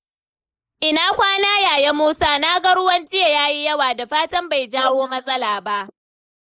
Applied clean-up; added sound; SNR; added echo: neural mask model Resemble Enhance denoiser.